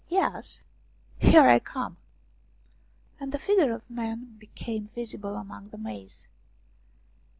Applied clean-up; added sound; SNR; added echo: none; none; none; none.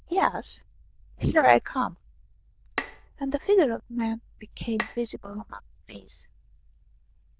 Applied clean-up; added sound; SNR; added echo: neural diffusion model UNIVERSE++.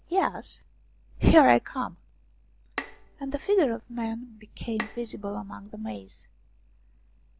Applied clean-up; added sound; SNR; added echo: none; Bowed string instrument; 13 dB; none.